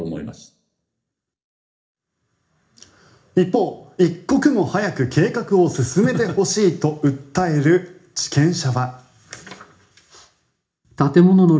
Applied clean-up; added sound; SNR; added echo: none; none; none; reverberation time 0.4 s.